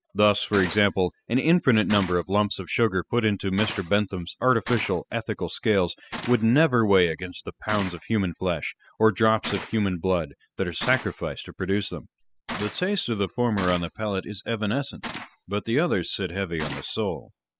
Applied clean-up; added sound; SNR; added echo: classical method spectral subtraction.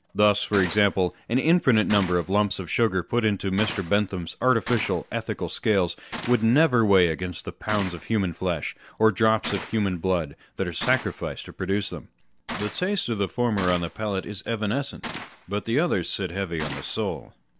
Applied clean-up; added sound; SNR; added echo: none; Gunshot, gunfire; 15 dB; none.